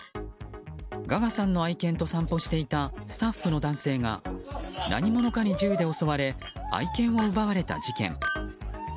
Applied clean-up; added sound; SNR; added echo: none; Chink, clink; 17 dB; none.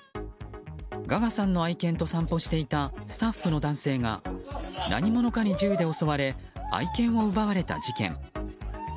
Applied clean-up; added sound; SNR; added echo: none; none; none; none.